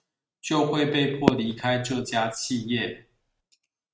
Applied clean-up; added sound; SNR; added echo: neural mask model RNNoise.